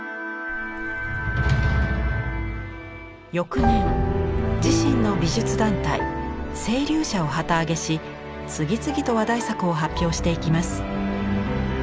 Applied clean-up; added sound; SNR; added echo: none; Water / Splash, splatter; 15 dB; none.